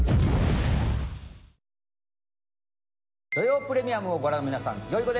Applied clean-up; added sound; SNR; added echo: none; none; none; none.